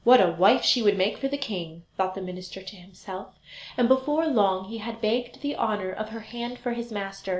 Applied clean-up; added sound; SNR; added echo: none; none; none; none.